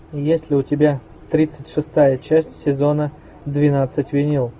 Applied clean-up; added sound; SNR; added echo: none; none; none; none.